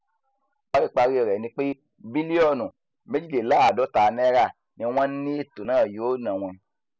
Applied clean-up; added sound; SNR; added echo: none; none; none; none.